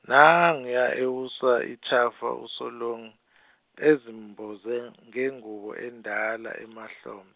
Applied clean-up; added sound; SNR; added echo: none; none; none; none.